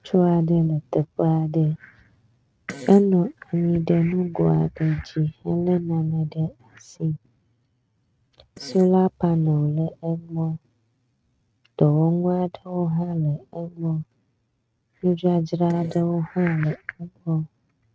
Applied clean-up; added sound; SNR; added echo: neural mask model RNNoise.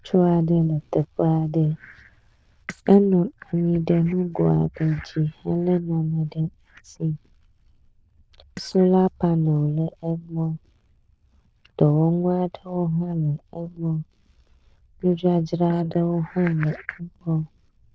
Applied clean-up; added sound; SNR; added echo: neural diffusion model UNIVERSE++.